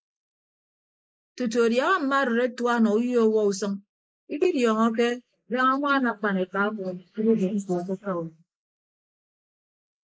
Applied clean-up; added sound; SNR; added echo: neural mask model Resemble Enhance denoiser.